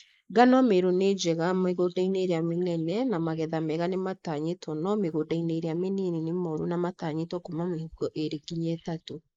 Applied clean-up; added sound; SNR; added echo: neural mask model Resemble Enhance denoiser.